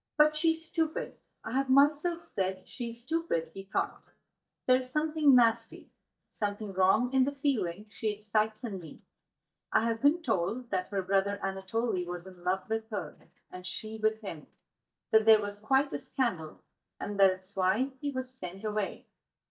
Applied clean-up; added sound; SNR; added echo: neural mask model DeepFilterNet 3.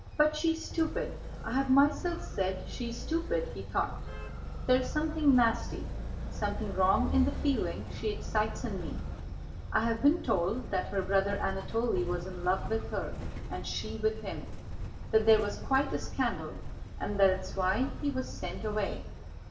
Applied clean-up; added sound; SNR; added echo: none; Motor vehicle (road); 6 dB; reverberation time 0.7 s.